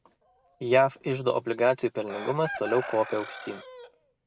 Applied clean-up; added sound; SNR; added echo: none; Chicken, rooster; 14 dB; none.